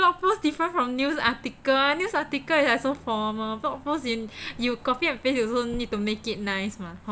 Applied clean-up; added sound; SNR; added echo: none; none; none; none.